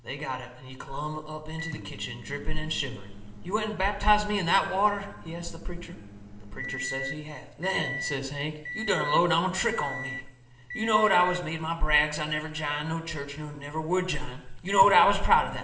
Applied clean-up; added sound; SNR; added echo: none; Microwave oven; 13 dB; reverberation time 0.9 s.